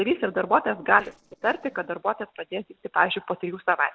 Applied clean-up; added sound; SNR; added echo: neural separator model SepFormer DNS4.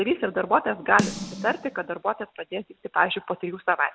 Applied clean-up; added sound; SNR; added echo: none; Snare drum; 8 dB; none.